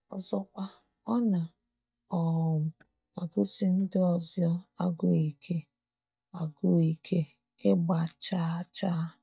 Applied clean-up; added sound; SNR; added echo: neural mask model DeepFilterNet 3.